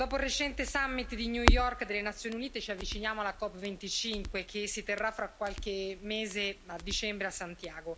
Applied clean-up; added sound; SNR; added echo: none; Crackle; 2 dB; none.